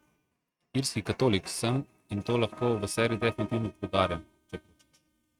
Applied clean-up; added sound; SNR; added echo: neural mask model RNNoise.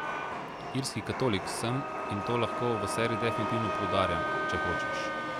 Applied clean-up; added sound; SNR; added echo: none; Wind instrument, woodwind instrument + Chatter / Subway, metro, underground; 0 dB; none.